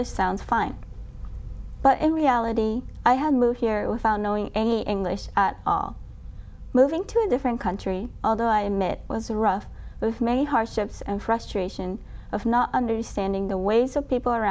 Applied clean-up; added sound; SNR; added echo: none; none; none; none.